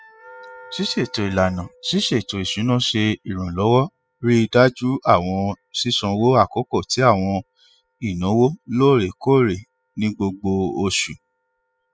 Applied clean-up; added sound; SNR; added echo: classical method spectral subtraction.